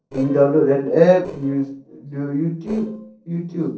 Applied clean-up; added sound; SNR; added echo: neural separator model SepFormer DNS4.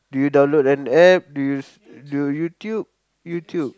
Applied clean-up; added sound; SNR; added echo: none; none; none; none.